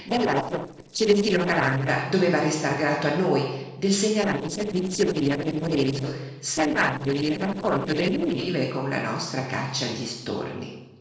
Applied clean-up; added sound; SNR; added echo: neural separator model SepFormer DNS4.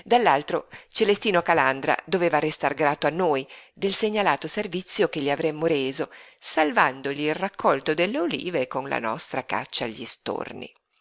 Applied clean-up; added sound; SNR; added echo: none; none; none; none.